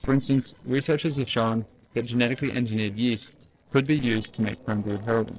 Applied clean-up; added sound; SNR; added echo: neural separator model SepFormer DNS4.